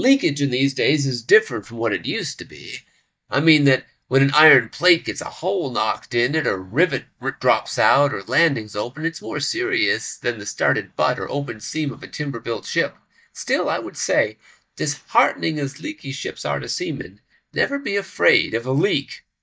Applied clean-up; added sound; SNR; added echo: neural mask model DeepFilterNet 3.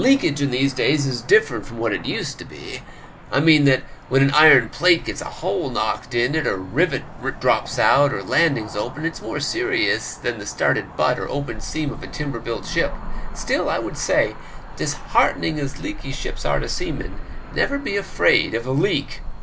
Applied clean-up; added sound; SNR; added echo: none; Cricket / Motor vehicle (road); 10 dB; none.